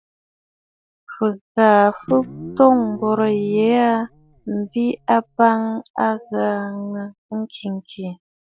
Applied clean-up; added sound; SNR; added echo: none; Guitar; 17 dB; none.